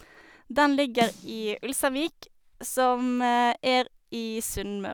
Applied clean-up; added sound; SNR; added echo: none; Snare drum; 14 dB; none.